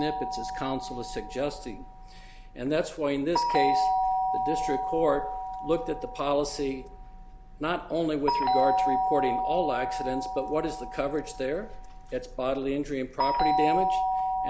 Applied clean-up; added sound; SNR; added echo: none; Doorbell; -1 dB; none.